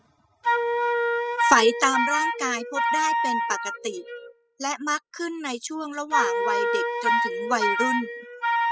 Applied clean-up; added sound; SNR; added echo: classical method spectral subtraction.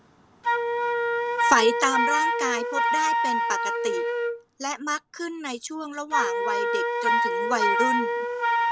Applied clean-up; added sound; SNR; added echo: none; Wind instrument, woodwind instrument; -5 dB; none.